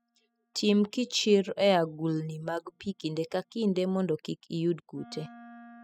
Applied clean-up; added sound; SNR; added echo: classical method spectral subtraction.